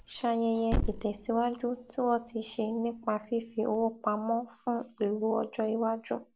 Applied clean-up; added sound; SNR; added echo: none; Thump, thud; 9 dB; none.